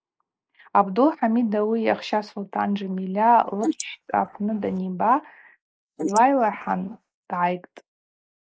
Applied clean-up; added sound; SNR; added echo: neural mask model Resemble Enhance denoiser.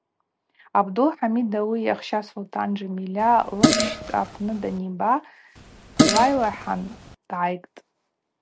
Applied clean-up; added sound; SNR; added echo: none; Fart; -1 dB; none.